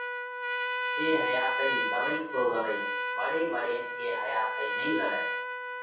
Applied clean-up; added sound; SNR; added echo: none; Trumpet; -1 dB; reverberation time 0.6 s.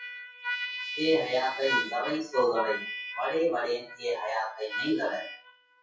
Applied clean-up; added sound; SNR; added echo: classical method WPE with log-MMSE.